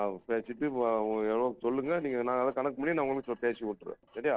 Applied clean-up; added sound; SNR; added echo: neural separator model SepFormer DNS4.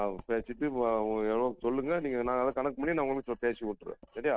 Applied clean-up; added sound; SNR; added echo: neural mask model RNNoise.